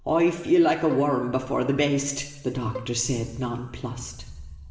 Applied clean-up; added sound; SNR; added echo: none; Bowed string instrument; 20 dB; reverberation time 1.0 s.